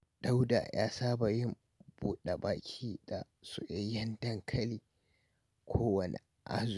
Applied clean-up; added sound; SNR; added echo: none; none; none; none.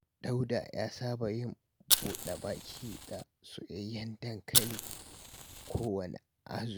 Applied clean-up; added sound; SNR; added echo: none; Fire; -5 dB; none.